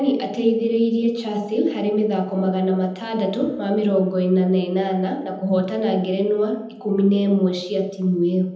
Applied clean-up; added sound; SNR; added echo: none; none; none; reverberation time 0.8 s.